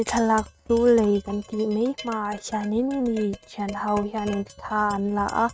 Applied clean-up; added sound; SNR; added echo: neural mask model RNNoise.